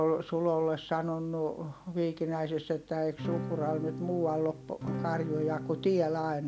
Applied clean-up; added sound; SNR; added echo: none; Acoustic guitar / Strum; 7 dB; none.